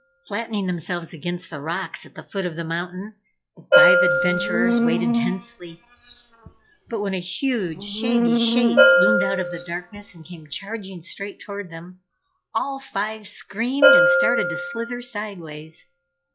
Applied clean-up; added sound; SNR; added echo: classical method log-MMSE.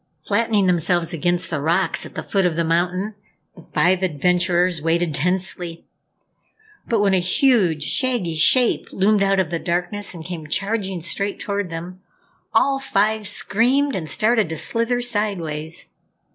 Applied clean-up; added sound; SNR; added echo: none; none; none; none.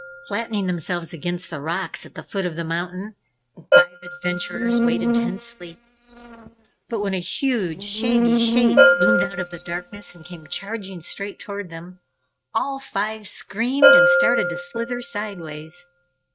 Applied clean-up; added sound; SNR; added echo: neural mask model RNNoise.